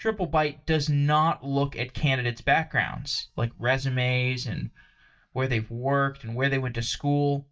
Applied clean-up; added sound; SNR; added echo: neural mask model DeepFilterNet 3.